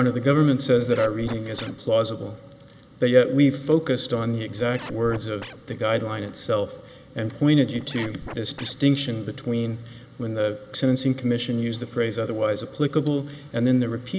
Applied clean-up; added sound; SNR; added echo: none; Scratching (performance technique); 17 dB; none.